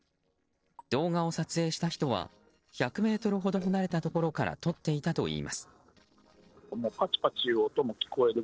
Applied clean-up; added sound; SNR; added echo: neural separator model SepFormer DNS4.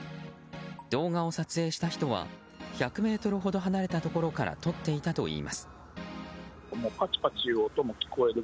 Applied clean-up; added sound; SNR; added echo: none; none; none; none.